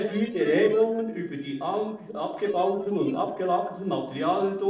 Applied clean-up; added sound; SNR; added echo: neural separator model SepFormer DNS4.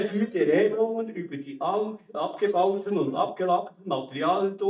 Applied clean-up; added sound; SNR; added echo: neural mask model DeepFilterNet 3.